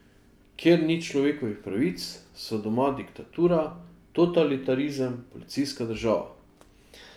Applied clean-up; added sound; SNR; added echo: none; none; none; none.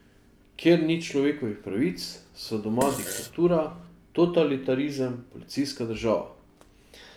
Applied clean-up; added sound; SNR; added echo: none; Fart; 10 dB; none.